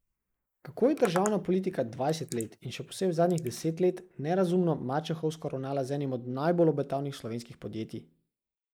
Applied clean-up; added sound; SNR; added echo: neural mask model Resemble Enhance denoiser.